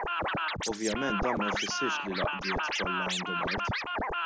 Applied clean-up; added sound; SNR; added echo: none; Scratching (performance technique); -4 dB; none.